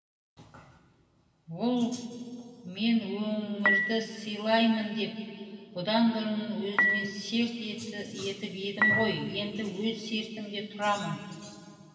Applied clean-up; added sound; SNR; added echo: none; Dishes, pots, and pans / Chink, clink; -1 dB; reverberation time 2.4 s.